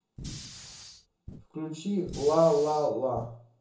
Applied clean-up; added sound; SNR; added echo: none; Fire; 15 dB; reverberation time 0.6 s.